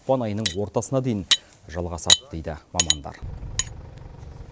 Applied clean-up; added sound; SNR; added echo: none; Cutlery, silverware; -2 dB; none.